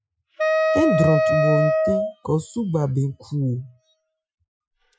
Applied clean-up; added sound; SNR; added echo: classical method Wiener filter.